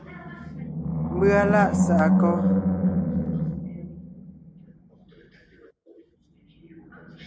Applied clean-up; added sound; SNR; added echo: none; Animal; -4 dB; none.